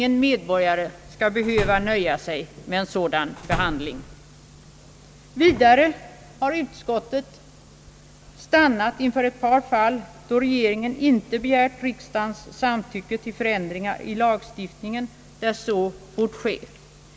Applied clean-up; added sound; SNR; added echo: none; Slam; 9 dB; none.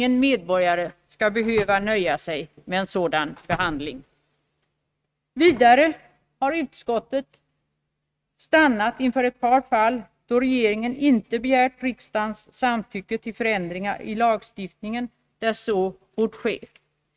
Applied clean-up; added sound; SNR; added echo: neural mask model RNNoise.